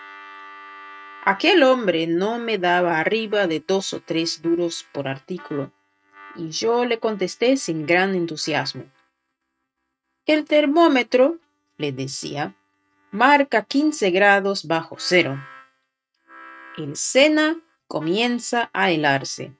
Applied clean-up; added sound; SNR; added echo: neural mask model RNNoise.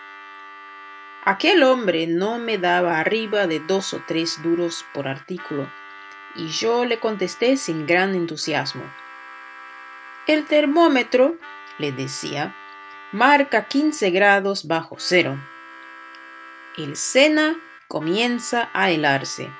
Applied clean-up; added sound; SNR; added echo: none; Harmonica; 19 dB; none.